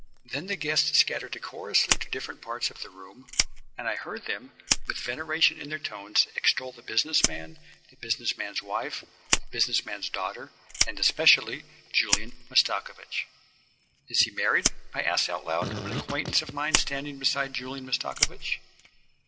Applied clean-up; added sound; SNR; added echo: none; Fart + Fire; 4 dB; none.